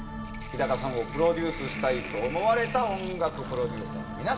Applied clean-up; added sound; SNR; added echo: none; Sink (filling or washing); 14 dB; reverberation time 1.3 s.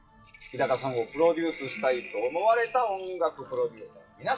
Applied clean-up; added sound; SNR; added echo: classical method WPE with log-MMSE.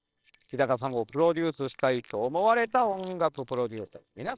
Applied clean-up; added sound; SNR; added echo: neural separator model SepFormer WHAMR!.